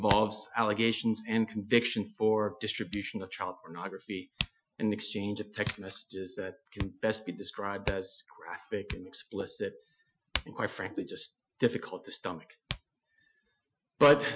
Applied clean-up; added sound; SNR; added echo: classical method Wiener filter.